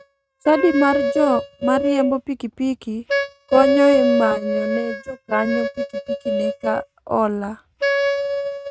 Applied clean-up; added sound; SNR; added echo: neural mask model RNNoise.